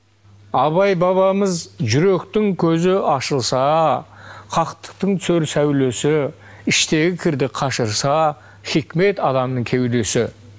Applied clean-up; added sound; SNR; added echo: none; none; none; none.